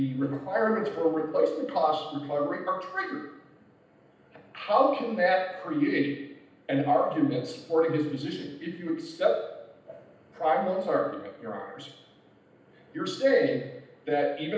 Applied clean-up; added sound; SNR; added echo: none; none; none; reverberation time 0.9 s.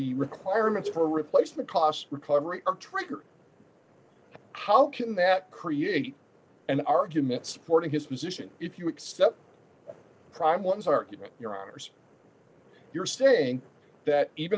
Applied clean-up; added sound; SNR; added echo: none; none; none; none.